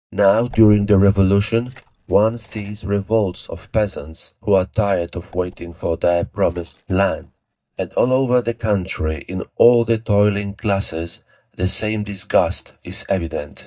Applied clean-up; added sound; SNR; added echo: neural mask model DeepFilterNet 3.